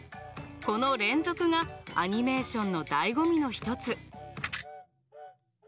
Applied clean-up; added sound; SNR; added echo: none; none; none; none.